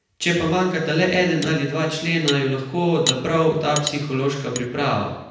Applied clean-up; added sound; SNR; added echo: none; Cutlery, silverware; 11 dB; reverberation time 0.9 s.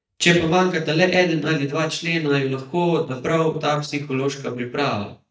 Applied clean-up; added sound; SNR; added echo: neural mask model DeepFilterNet 3.